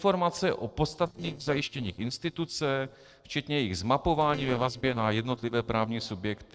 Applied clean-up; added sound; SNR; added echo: neural separator model SepFormer DNS4.